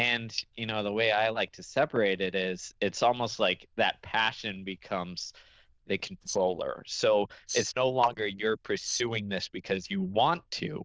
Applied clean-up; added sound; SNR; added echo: neural diffusion model UNIVERSE++.